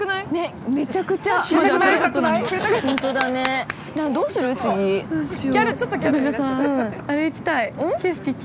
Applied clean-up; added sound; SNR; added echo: none; none; none; none.